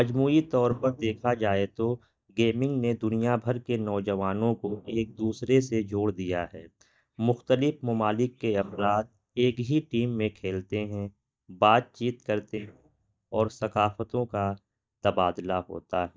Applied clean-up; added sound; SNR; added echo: neural mask model DeepFilterNet 3.